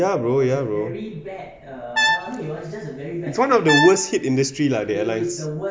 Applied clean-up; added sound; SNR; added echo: none; Brass instrument; 4 dB; none.